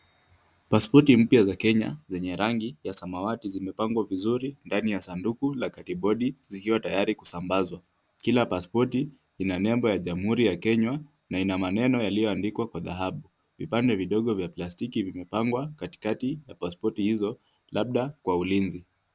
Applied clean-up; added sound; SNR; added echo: none; none; none; none.